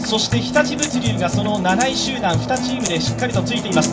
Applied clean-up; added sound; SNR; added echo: none; Acoustic guitar; 2 dB; reverberation time 0.2 s.